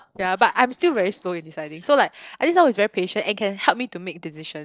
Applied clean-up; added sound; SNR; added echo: neural separator model SepFormer DNS4.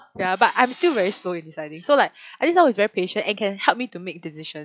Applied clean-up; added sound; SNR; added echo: classical method log-MMSE.